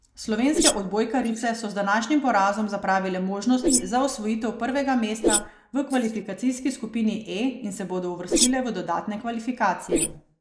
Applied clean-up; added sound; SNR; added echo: neural mask model Resemble Enhance denoiser.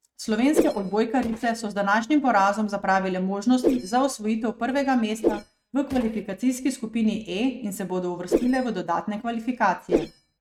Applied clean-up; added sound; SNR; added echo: neural mask model RNNoise.